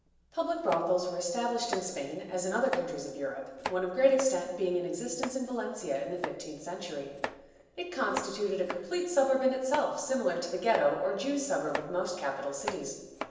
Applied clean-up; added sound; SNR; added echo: none; Domestic sounds, home sounds; 12 dB; reverberation time 1.0 s.